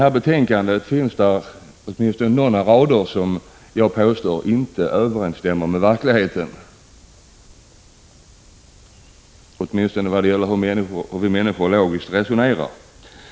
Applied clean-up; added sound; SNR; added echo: none; none; none; none.